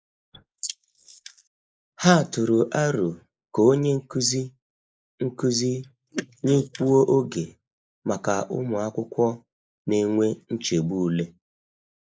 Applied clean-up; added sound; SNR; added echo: neural mask model Resemble Enhance denoiser.